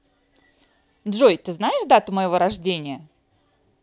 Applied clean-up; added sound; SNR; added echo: none; none; none; none.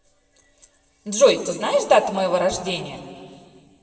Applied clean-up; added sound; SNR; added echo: none; none; none; reverberation time 2.2 s.